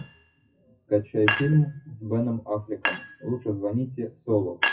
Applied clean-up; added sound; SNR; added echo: classical method WPE with log-MMSE.